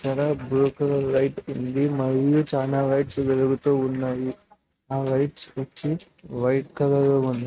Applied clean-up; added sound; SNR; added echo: neural mask model RNNoise.